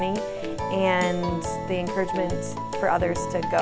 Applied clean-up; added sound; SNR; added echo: none; Gull, seagull / Fowl; 14 dB; none.